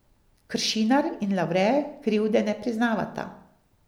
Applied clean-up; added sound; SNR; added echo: none; none; none; none.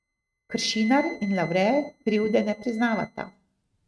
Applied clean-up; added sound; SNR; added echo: neural mask model RNNoise.